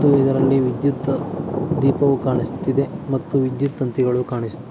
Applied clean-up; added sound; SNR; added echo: none; Thunder; 6 dB; none.